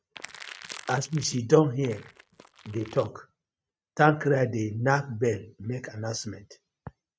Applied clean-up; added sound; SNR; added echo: neural mask model RNNoise.